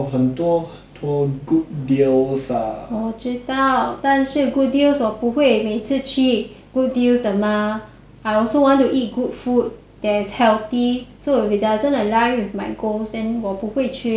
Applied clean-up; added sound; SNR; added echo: none; none; none; none.